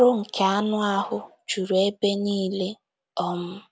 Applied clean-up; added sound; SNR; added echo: none; none; none; none.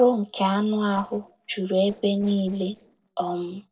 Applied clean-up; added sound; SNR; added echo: neural separator model SepFormer DNS4.